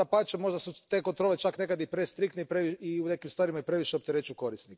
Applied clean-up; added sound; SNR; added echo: none; none; none; none.